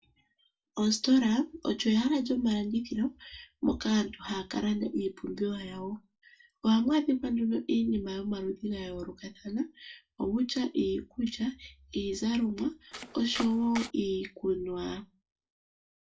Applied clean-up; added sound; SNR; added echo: none; Domestic sounds, home sounds; 10 dB; reverberation time 0.2 s.